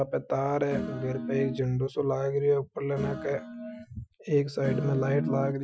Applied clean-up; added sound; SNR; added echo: classical method Wiener filter.